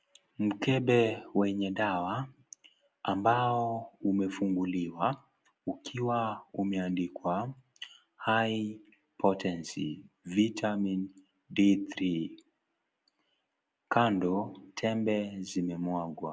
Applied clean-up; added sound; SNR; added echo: none; none; none; none.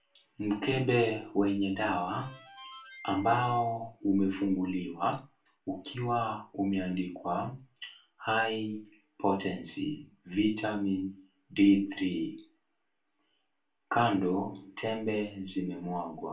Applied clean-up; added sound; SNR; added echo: none; Harmonica; 19 dB; reverberation time 0.2 s.